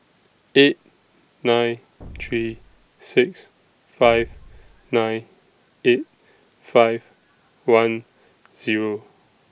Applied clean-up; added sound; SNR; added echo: none; Explosion; 18 dB; none.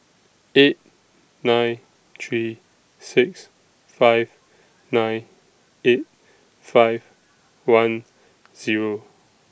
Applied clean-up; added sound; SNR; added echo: none; none; none; none.